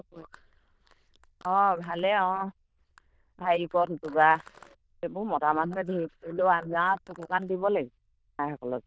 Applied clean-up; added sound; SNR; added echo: neural diffusion model UNIVERSE++.